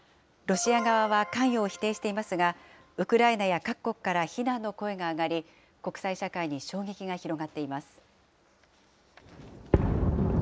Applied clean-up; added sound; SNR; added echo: none; none; none; none.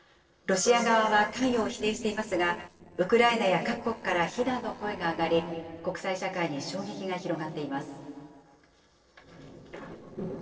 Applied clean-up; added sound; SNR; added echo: neural separator model SepFormer DNS4.